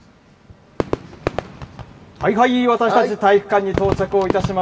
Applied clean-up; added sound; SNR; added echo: none; Fireworks; 9 dB; reverberation time 1.9 s.